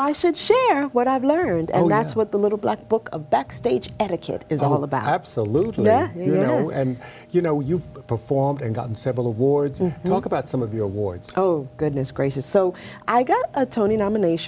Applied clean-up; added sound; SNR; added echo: none; none; none; none.